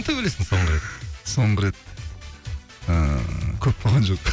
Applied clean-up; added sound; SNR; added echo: none; none; none; none.